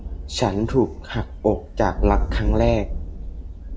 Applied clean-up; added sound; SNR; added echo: none; Thunder; 2 dB; none.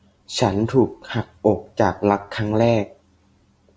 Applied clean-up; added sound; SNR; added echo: none; none; none; none.